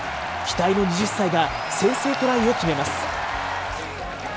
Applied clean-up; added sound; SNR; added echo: none; Sink (filling or washing) + Slam; 17 dB; none.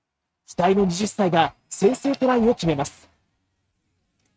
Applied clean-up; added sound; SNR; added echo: neural mask model RNNoise.